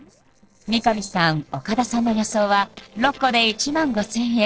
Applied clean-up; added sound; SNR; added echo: neural separator model SepFormer DNS4.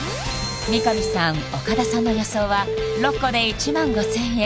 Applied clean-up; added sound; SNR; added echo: none; Telephone; 4 dB; none.